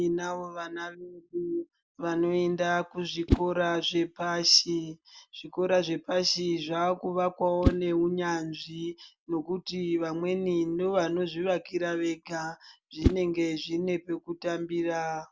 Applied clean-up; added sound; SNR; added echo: none; Whoosh, swoosh, swish; 5 dB; none.